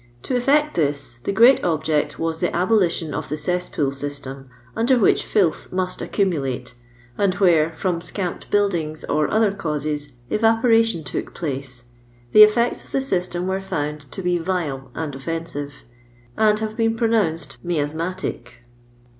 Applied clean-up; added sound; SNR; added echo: none; none; none; none.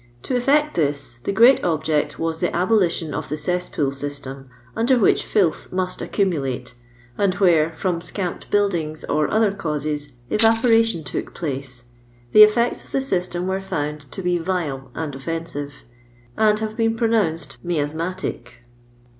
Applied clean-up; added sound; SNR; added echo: none; Tambourine; 10 dB; none.